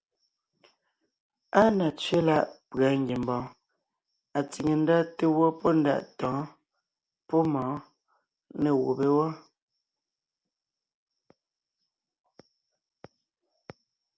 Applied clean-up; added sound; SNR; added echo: none; none; none; none.